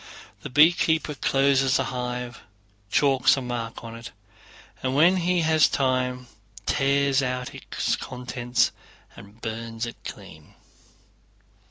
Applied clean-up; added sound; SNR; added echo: none; none; none; none.